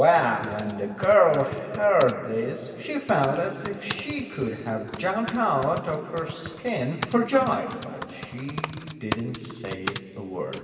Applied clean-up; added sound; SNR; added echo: none; Typing; 13 dB; reverberation time 2.4 s.